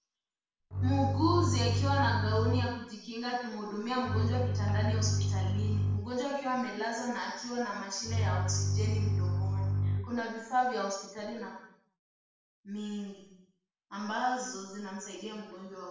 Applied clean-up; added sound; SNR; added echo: none; Bowed string instrument; -5 dB; reverberation time 0.7 s.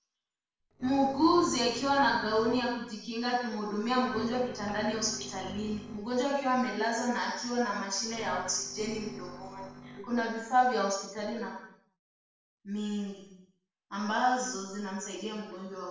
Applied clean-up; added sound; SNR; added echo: neural separator model SepFormer DNS4.